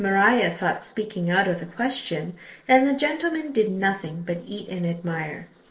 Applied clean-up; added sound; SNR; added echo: neural separator model SepFormer DNS4.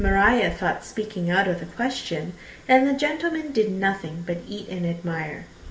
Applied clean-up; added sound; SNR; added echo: none; Wind / Bird; 14 dB; reverberation time 1.7 s.